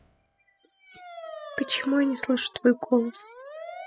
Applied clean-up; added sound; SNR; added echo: classical method spectral subtraction.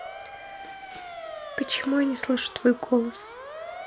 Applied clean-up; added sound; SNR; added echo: none; Motor vehicle (road) / Siren; 12 dB; none.